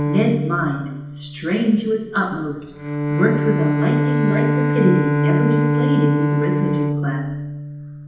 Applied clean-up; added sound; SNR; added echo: none; Bowed string instrument; -2 dB; reverberation time 0.9 s.